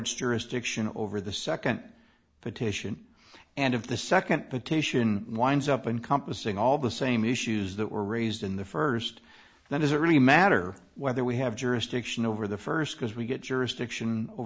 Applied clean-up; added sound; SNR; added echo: none; none; none; none.